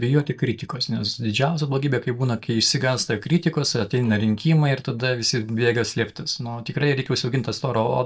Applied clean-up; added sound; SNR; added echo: neural mask model DeepFilterNet 3.